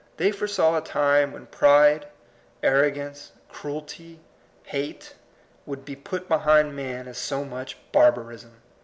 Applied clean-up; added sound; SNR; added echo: none; none; none; none.